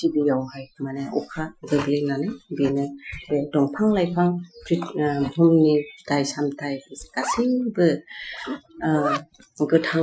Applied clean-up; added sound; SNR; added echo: classical method Wiener filter.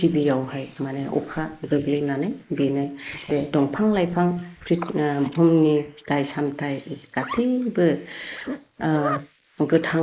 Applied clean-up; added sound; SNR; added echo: neural mask model Resemble Enhance denoiser.